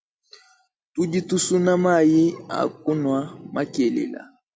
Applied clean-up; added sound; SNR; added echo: none; none; none; none.